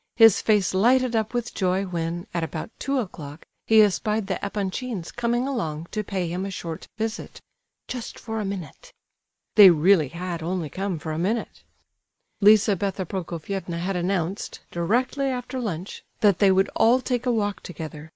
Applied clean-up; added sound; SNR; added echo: none; none; none; none.